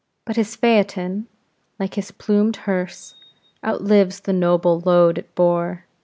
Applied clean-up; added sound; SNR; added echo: none; none; none; none.